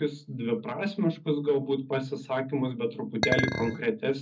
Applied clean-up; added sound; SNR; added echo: none; Chink, clink; 2 dB; reverberation time 0.4 s.